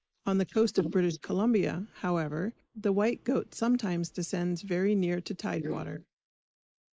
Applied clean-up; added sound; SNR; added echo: neural mask model Resemble Enhance denoiser.